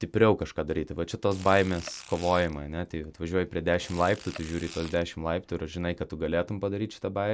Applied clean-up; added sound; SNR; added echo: none; Fart; 19 dB; none.